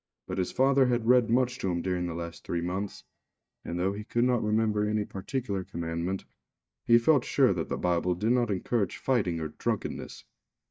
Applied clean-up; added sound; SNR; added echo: neural mask model DeepFilterNet 3.